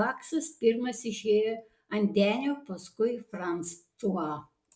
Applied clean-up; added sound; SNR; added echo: none; none; none; none.